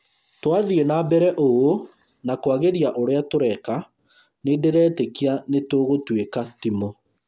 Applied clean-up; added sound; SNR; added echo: none; none; none; none.